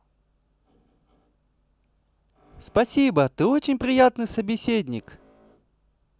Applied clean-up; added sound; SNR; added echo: none; none; none; none.